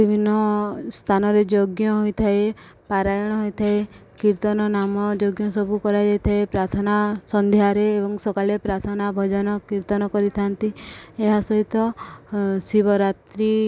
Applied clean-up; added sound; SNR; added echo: none; none; none; none.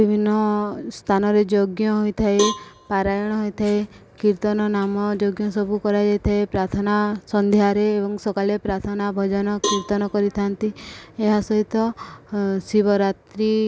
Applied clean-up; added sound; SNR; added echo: none; Cowbell; 11 dB; none.